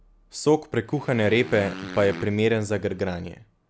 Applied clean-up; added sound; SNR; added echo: none; Motorcycle; 15 dB; none.